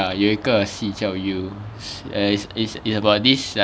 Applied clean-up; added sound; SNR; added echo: none; none; none; none.